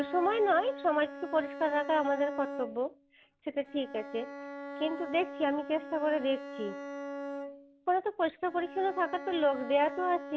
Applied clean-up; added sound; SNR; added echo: none; Bowed string instrument; 11 dB; none.